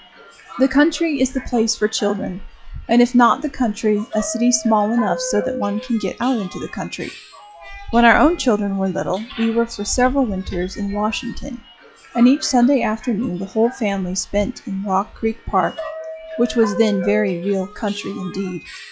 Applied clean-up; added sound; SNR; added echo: classical method log-MMSE.